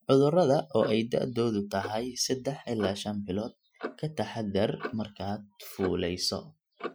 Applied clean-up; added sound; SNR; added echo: classical method Wiener filter.